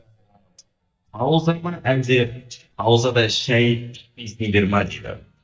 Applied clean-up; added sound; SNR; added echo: neural mask model DeepFilterNet 3.